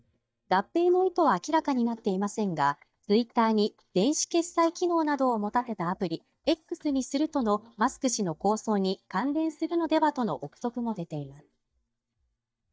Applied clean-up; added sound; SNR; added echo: neural mask model DeepFilterNet 3.